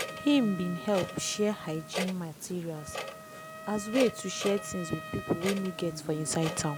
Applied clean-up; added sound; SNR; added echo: none; Clock + Trumpet; 8 dB; none.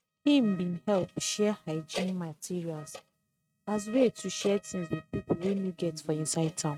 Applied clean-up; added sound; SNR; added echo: neural mask model RNNoise.